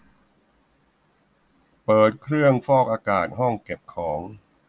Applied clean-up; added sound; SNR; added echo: none; none; none; none.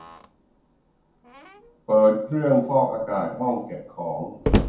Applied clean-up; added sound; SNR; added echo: none; Slam; 6 dB; reverberation time 0.6 s.